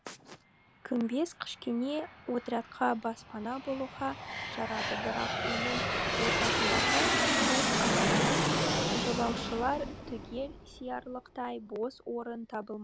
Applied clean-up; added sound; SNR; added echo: none; Aircraft; -3 dB; none.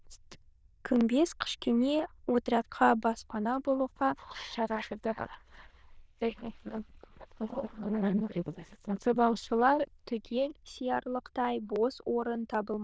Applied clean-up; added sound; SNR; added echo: neural diffusion model UNIVERSE++.